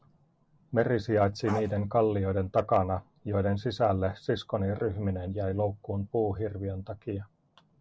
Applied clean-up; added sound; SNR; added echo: none; Bark; 13 dB; none.